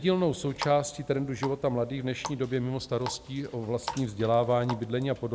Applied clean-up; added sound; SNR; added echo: none; Water tap, faucet; 14 dB; none.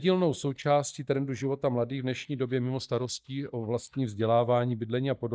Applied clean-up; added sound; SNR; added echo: neural mask model DeepFilterNet 3.